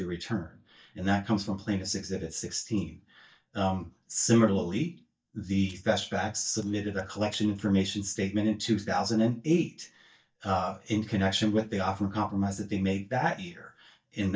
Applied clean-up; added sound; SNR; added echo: neural mask model DeepFilterNet 3.